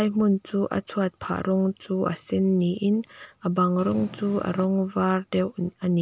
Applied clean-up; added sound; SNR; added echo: none; Purr; 16 dB; none.